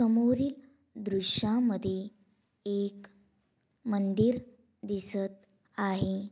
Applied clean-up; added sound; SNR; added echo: none; none; none; none.